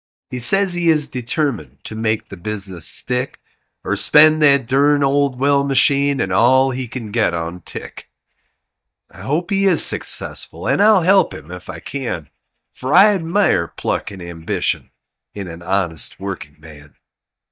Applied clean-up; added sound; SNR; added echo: neural mask model DeepFilterNet 3.